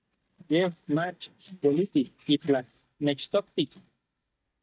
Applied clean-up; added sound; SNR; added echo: neural mask model DeepFilterNet 3.